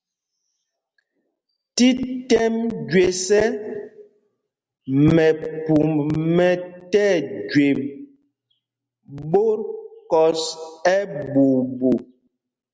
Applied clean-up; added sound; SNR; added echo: none; none; none; none.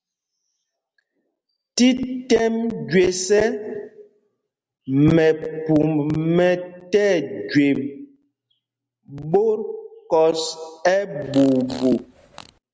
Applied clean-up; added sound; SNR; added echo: none; Fart; 17 dB; none.